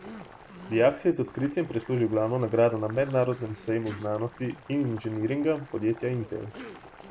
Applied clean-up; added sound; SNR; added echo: none; Boiling + Cough; 18 dB; none.